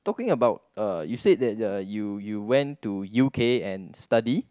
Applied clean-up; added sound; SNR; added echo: none; none; none; none.